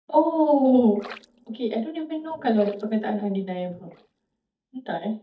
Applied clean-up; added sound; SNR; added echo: neural mask model DeepFilterNet 3.